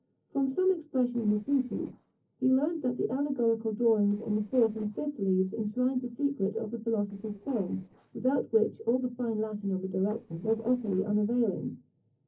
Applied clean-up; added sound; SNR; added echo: neural separator model SepFormer DNS4.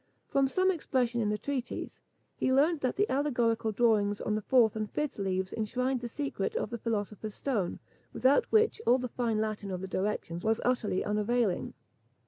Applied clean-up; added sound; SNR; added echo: none; none; none; none.